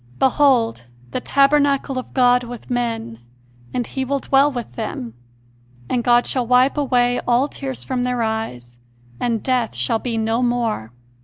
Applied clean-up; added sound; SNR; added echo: none; none; none; none.